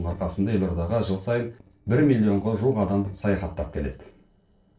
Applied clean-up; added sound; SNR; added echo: neural separator model SepFormer DNS4.